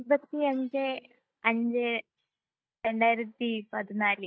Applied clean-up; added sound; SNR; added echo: neural mask model DeepFilterNet 3.